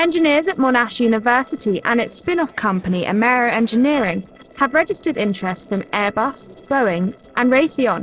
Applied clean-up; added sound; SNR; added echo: neural separator model SepFormer DNS4.